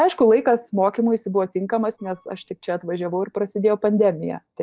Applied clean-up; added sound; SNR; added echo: neural mask model DeepFilterNet 3.